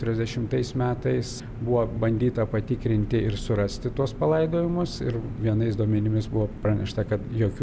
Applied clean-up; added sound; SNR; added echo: none; Engine; 13 dB; none.